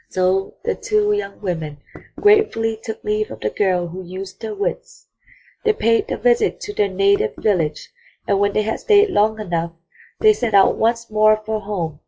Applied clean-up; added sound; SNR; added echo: classical method log-MMSE.